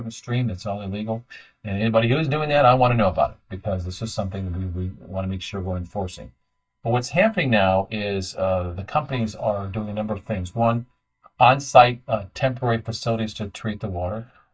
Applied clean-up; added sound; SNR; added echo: neural mask model DeepFilterNet 3.